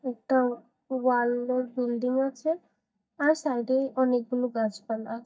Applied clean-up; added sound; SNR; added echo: neural mask model DeepFilterNet 3.